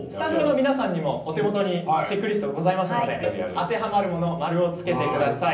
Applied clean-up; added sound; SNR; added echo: none; Cowbell; 18 dB; reverberation time 0.6 s.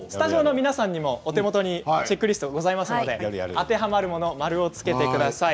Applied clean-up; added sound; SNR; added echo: none; none; none; none.